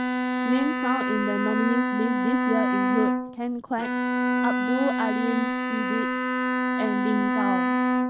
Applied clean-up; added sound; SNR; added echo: neural mask model RNNoise.